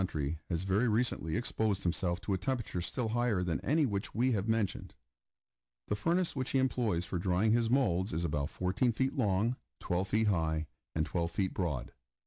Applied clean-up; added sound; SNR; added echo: none; none; none; none.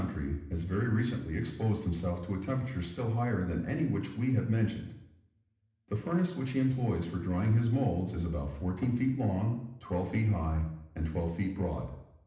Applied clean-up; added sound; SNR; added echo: none; none; none; reverberation time 0.8 s.